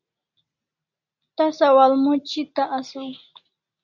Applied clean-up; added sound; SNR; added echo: none; none; none; none.